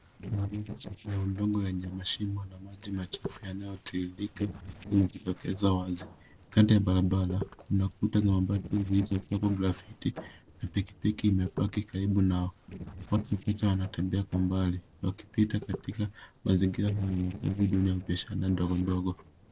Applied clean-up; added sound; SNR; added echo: neural separator model SepFormer DNS4.